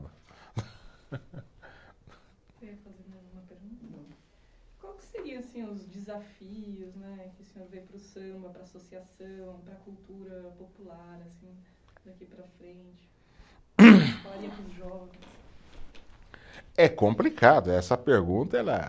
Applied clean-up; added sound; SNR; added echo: none; none; none; none.